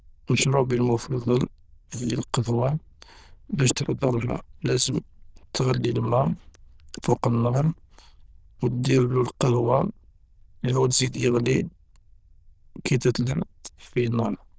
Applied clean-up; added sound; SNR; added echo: neural diffusion model UNIVERSE++.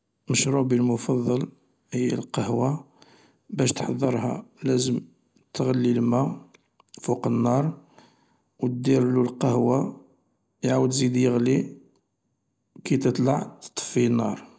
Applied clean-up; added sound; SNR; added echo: none; none; none; none.